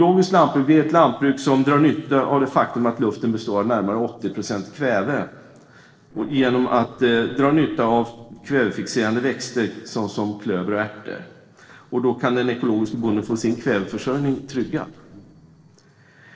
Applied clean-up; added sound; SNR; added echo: neural separator model SepFormer DNS4.